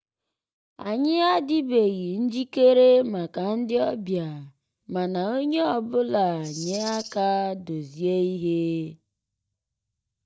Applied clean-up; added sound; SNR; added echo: neural mask model DeepFilterNet 3.